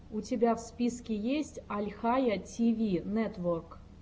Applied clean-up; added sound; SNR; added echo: none; none; none; none.